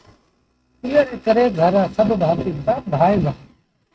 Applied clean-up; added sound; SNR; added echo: neural mask model RNNoise.